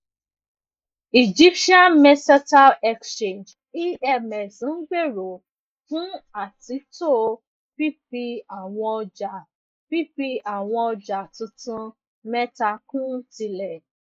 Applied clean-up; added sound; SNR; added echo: neural mask model Resemble Enhance denoiser.